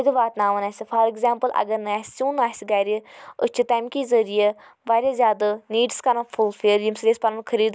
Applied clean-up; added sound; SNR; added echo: none; none; none; none.